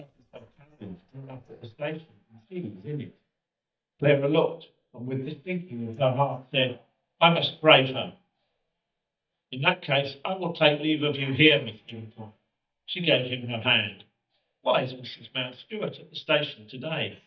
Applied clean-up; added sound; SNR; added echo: neural mask model DeepFilterNet 3.